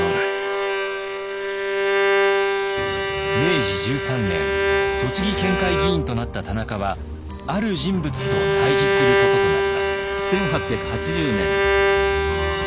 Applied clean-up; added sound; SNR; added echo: none; Bowed string instrument; -4 dB; none.